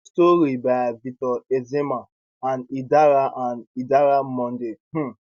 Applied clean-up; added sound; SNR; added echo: none; none; none; none.